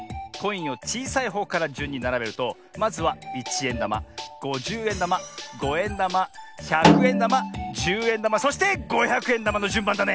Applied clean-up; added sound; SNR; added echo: none; Snare drum; -2 dB; none.